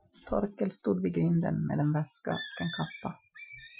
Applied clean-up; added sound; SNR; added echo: classical method Wiener filter.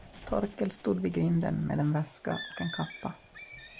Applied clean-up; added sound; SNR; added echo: none; Bird; 15 dB; none.